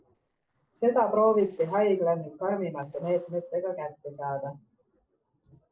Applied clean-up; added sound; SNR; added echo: neural separator model SepFormer DNS4.